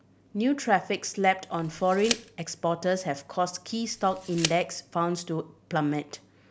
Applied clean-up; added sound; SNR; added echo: none; Tick; 11 dB; none.